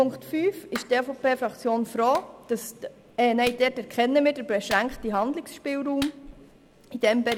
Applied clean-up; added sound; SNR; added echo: none; Clapping; 19 dB; none.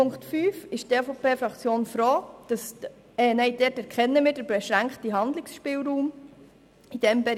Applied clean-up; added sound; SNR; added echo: none; none; none; none.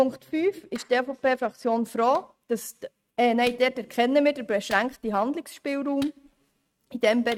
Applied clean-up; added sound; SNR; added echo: neural mask model RNNoise.